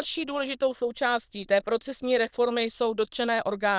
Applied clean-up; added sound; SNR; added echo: neural diffusion model UNIVERSE++.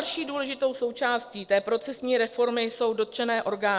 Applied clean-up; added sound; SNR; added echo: neural separator model SepFormer DNS4.